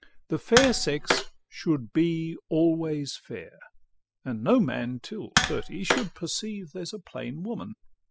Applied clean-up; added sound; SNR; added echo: classical method spectral subtraction.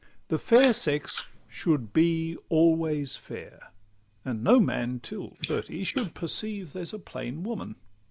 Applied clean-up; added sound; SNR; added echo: neural mask model Resemble Enhance denoiser.